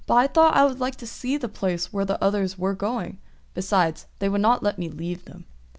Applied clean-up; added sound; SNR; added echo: none; none; none; none.